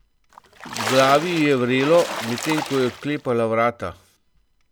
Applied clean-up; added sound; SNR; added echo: none; Splash, splatter; 9 dB; none.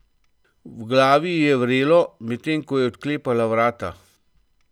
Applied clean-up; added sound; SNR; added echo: none; none; none; none.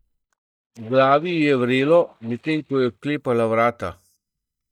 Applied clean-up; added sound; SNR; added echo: neural mask model DeepFilterNet 3.